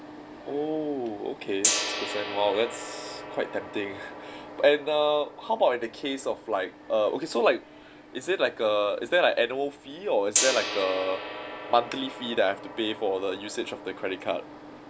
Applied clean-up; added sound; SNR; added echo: none; Gong; 8 dB; none.